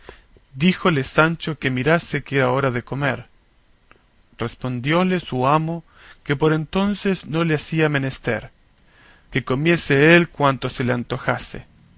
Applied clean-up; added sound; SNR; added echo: none; none; none; none.